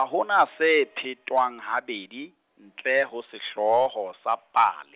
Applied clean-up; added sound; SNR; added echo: none; none; none; none.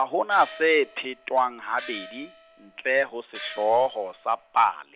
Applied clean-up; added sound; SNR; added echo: none; Gong; 19 dB; none.